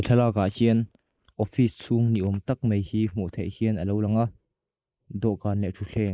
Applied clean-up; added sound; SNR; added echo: neural mask model Resemble Enhance denoiser.